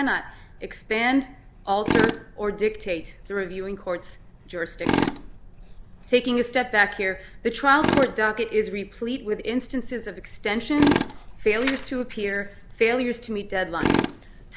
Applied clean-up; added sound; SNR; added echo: none; Tools; 5 dB; none.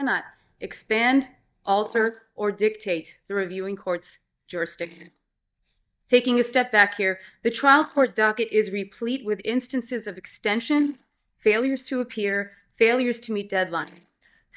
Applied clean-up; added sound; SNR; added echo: neural mask model DeepFilterNet 3.